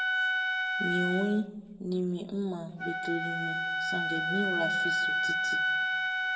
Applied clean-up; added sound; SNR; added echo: none; Wind instrument, woodwind instrument; -4 dB; reverberation time 1.0 s.